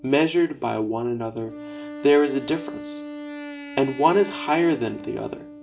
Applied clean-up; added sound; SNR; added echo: none; Wind instrument, woodwind instrument; 13 dB; reverberation time 0.4 s.